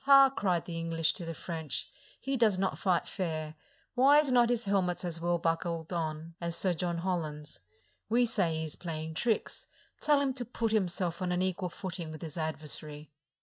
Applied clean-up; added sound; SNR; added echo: neural mask model Resemble Enhance denoiser.